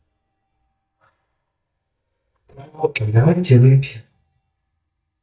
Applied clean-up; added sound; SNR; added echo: neural mask model DeepFilterNet 3.